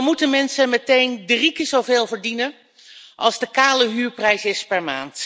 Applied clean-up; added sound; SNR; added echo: none; none; none; none.